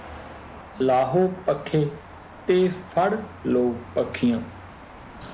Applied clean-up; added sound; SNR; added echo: none; Car passing by / Traffic noise, roadway noise / Engine; 17 dB; none.